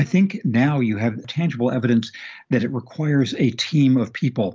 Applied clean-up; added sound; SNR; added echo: none; none; none; none.